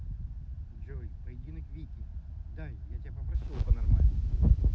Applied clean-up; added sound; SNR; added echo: none; none; none; none.